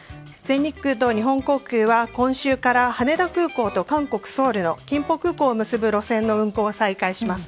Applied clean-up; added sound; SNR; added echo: none; none; none; none.